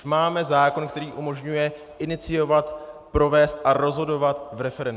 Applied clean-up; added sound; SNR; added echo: none; none; none; none.